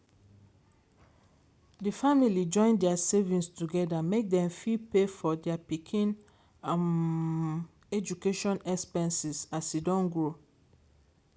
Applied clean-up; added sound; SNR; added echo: none; none; none; none.